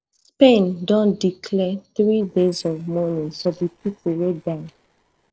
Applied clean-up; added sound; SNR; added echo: neural separator model SepFormer DNS4.